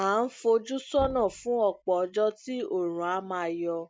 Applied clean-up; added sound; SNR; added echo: none; Knock; 19 dB; none.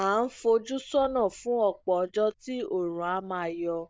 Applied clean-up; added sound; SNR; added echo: neural diffusion model UNIVERSE++.